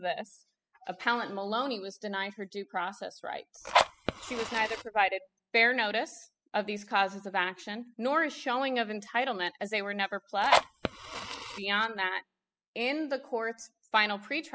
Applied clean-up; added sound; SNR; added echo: classical method spectral subtraction.